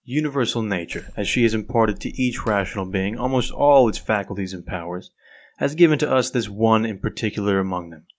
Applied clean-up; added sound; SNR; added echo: none; Hammer; 13 dB; none.